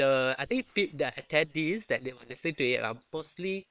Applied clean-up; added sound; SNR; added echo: neural separator model SepFormer WHAM!.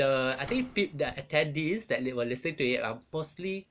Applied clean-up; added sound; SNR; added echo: none; Slam; 16 dB; none.